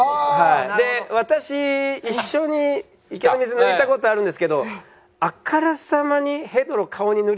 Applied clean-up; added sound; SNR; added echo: none; none; none; none.